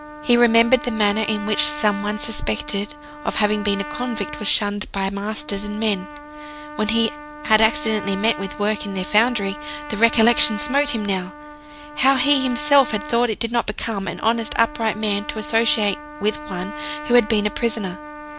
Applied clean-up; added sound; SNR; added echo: none; Trumpet; 13 dB; none.